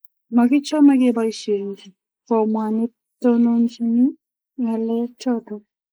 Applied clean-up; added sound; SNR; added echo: neural mask model Resemble Enhance denoiser.